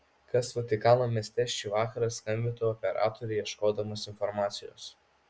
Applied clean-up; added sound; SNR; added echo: none; none; none; none.